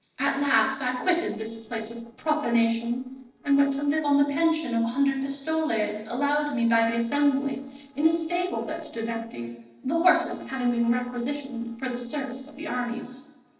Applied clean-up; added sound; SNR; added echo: neural separator model SepFormer DNS4.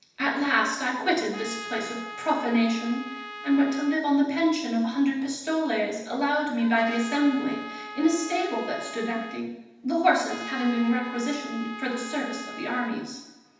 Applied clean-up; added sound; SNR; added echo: none; Trumpet; 13 dB; reverberation time 0.9 s.